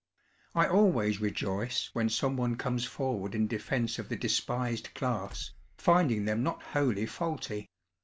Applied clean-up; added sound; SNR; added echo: none; Tools; 20 dB; none.